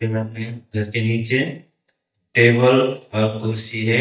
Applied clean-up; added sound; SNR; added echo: neural mask model DeepFilterNet 3.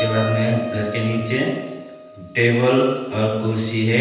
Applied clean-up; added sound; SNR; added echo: none; Keyboard (musical); 11 dB; reverberation time 1.1 s.